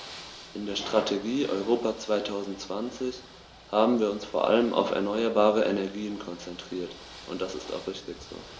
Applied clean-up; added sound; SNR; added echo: none; Ocean / Boat, Water vehicle; 18 dB; none.